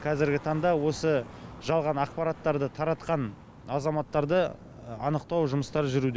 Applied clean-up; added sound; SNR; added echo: none; none; none; none.